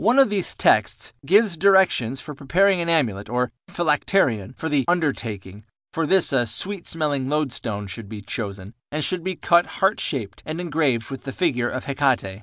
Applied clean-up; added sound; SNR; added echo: none; none; none; none.